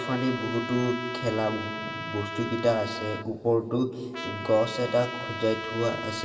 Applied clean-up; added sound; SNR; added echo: none; Trumpet; 8 dB; reverberation time 2.3 s.